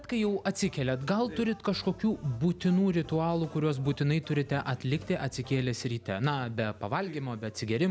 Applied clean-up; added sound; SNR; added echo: none; none; none; none.